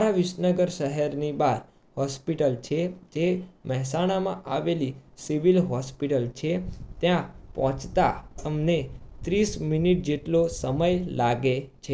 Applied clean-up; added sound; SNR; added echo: none; none; none; none.